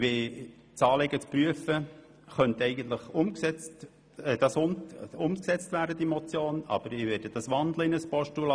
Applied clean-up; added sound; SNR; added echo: none; none; none; none.